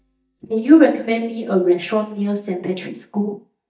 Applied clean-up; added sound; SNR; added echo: neural mask model DeepFilterNet 3.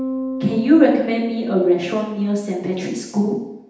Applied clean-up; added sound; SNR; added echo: none; Bass guitar; 12 dB; reverberation time 0.9 s.